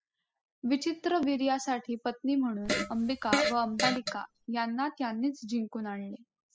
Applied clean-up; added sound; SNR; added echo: classical method spectral subtraction.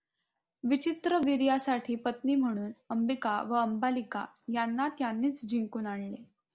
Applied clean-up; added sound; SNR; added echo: none; none; none; none.